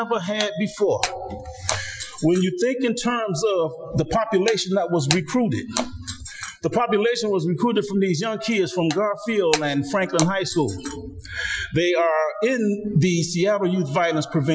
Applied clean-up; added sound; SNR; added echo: classical method Wiener filter.